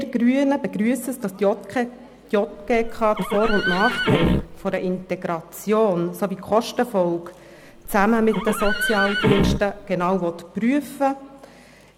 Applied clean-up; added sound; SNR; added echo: none; Livestock, farm animals, working animals; 2 dB; none.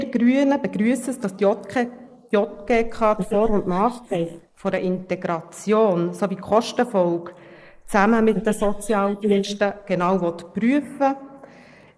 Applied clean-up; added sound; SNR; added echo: neural mask model Resemble Enhance denoiser.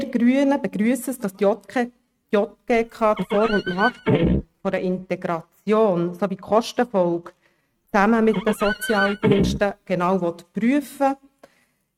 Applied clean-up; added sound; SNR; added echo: neural mask model RNNoise.